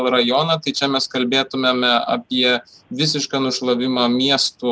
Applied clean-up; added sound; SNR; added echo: none; none; none; none.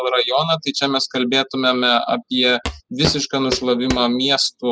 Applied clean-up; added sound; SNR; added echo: classical method spectral subtraction.